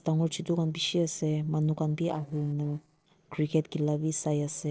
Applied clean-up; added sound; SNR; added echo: neural separator model SepFormer DNS4.